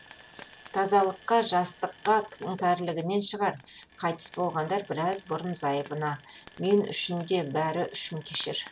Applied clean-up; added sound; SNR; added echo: none; Frying (food); 19 dB; none.